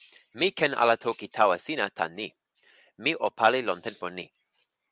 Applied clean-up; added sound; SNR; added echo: none; none; none; none.